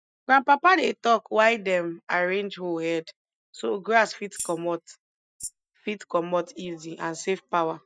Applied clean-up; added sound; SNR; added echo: neural mask model DeepFilterNet 3.